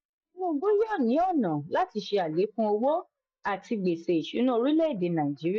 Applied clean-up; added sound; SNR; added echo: neural mask model DeepFilterNet 3.